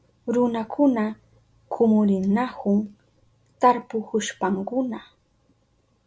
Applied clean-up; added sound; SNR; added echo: none; none; none; none.